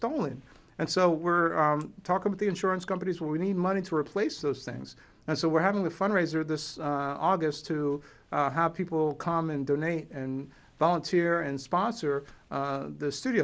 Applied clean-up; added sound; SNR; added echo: none; none; none; none.